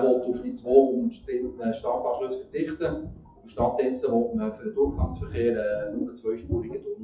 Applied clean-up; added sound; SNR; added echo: classical method WPE with log-MMSE.